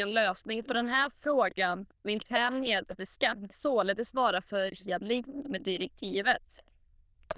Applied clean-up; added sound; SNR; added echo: neural diffusion model UNIVERSE++.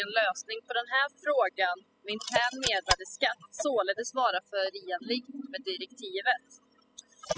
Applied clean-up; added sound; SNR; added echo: classical method spectral subtraction.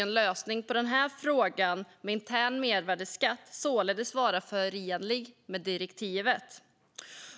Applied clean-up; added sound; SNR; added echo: none; none; none; none.